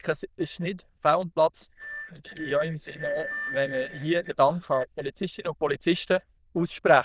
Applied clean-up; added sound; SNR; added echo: neural diffusion model UNIVERSE++.